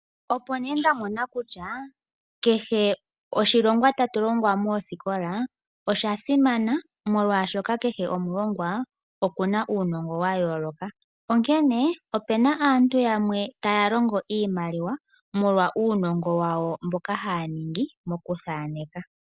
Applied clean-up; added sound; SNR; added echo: none; none; none; none.